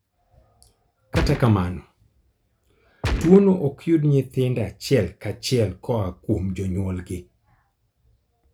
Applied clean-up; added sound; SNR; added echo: none; Gunshot, gunfire; 3 dB; none.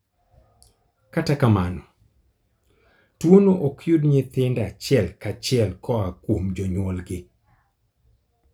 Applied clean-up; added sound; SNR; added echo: none; none; none; none.